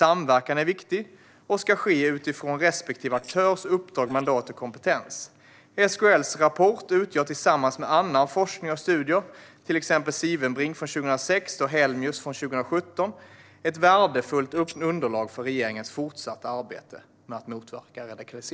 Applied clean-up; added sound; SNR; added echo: neural separator model SepFormer DNS4.